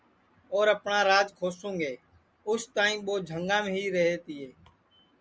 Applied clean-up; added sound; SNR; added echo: none; none; none; none.